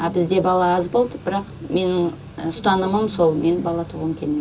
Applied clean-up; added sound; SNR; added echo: none; Mechanical fan; 18 dB; reverberation time 0.2 s.